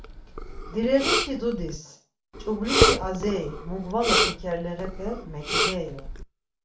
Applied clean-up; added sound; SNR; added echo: none; Respiratory sounds; -2 dB; reverberation time 0.3 s.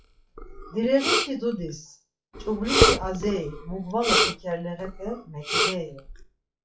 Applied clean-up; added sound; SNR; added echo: classical method WPE with log-MMSE.